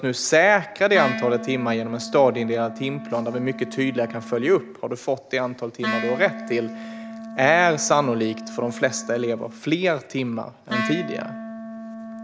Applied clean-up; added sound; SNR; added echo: none; Wind instrument, woodwind instrument; 10 dB; none.